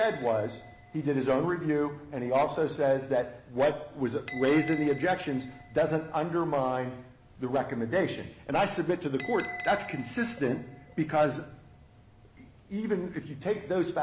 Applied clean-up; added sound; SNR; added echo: none; Bell; 18 dB; none.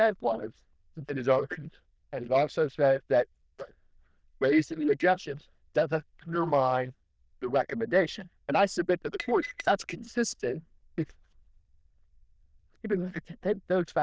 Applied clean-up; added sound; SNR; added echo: neural diffusion model UNIVERSE++.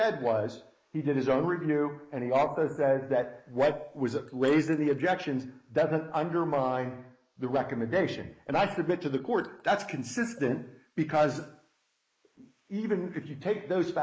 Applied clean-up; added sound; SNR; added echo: neural mask model Resemble Enhance denoiser.